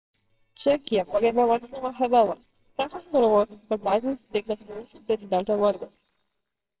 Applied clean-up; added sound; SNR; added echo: neural separator model SepFormer WHAMR!.